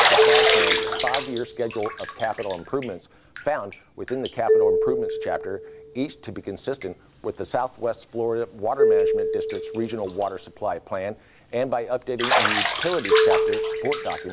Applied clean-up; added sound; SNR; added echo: none; Marimba, xylophone + Bathtub (filling or washing); -4 dB; none.